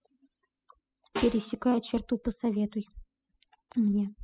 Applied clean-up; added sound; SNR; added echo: classical method spectral subtraction.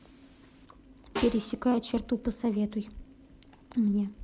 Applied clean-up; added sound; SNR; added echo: none; Snare drum; 13 dB; none.